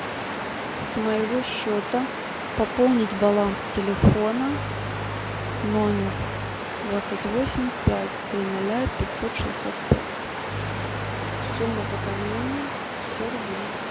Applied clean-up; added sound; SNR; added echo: none; Waves, surf + Bowed string instrument; 3 dB; none.